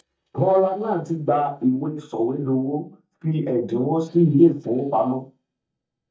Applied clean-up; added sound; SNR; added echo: neural mask model DeepFilterNet 3.